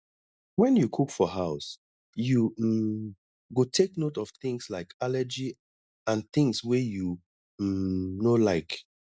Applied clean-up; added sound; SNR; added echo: none; none; none; none.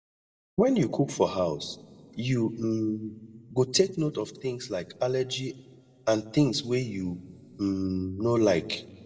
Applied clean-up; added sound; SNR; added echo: none; none; none; reverberation time 0.7 s.